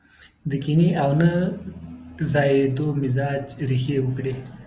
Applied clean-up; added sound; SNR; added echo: none; none; none; none.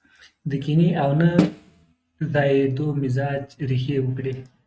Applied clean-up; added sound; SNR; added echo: neural mask model RNNoise.